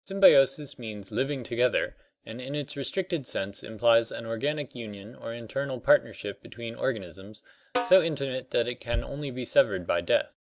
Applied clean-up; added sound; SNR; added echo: neural mask model DeepFilterNet 3.